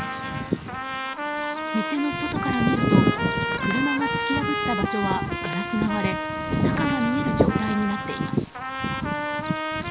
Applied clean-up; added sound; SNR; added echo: none; Bird vocalization, bird call, bird song + Trumpet; -4 dB; none.